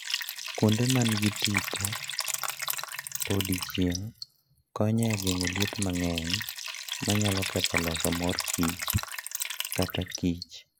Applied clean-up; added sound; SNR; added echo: none; Liquid; 3 dB; none.